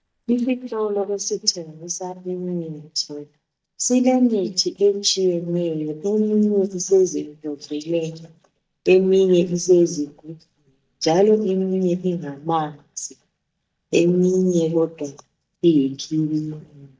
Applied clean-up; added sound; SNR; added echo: neural mask model DeepFilterNet 3.